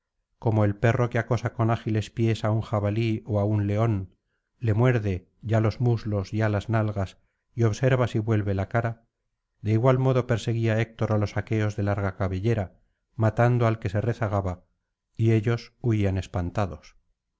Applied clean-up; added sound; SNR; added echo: none; none; none; none.